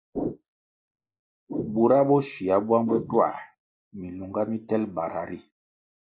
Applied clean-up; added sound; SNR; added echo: neural mask model Resemble Enhance denoiser.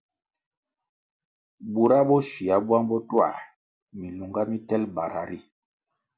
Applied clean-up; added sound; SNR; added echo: none; none; none; none.